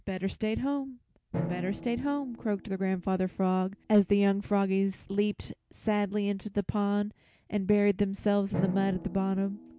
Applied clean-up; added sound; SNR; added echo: none; Drum; 14 dB; none.